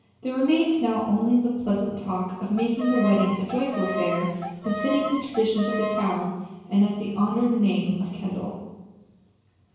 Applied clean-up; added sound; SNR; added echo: none; Bowed string instrument; 6 dB; reverberation time 1.0 s.